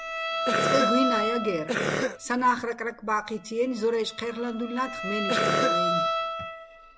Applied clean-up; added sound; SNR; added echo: none; Bowed string instrument + Cough; -1 dB; none.